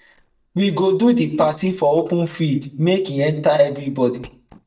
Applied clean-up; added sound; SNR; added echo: neural mask model DeepFilterNet 3.